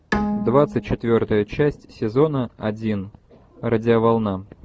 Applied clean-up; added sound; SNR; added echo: none; Bowed string instrument; 8 dB; none.